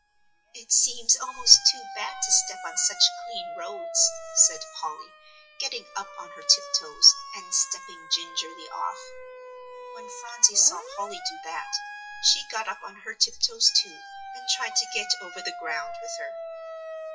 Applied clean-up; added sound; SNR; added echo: classical method WPE with log-MMSE.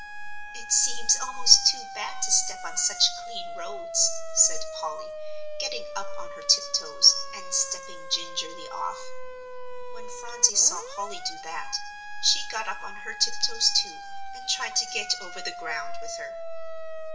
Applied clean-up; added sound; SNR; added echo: none; Siren; 12 dB; reverberation time 0.7 s.